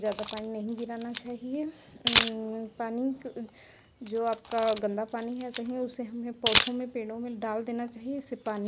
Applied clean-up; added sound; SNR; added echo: none; Camera; -2 dB; none.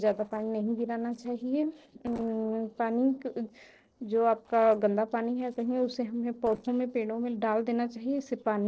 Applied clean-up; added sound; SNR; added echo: neural separator model SepFormer DNS4.